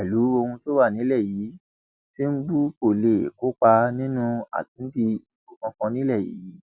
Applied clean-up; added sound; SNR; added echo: none; none; none; none.